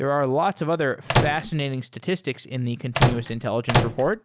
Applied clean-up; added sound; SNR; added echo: none; Microwave oven; -2 dB; none.